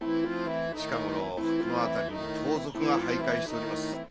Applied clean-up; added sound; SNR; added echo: none; Accordion; -4 dB; none.